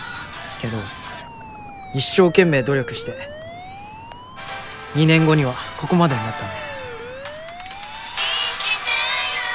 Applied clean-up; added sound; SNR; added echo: none; Siren; 16 dB; none.